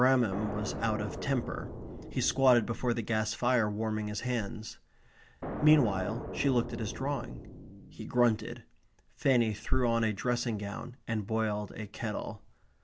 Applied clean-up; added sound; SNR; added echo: none; Explosion; 9 dB; none.